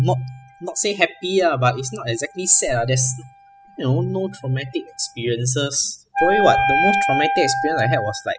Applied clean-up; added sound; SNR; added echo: classical method spectral subtraction.